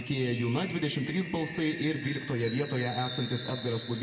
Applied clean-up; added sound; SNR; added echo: none; Chime; 11 dB; reverberation time 1.5 s.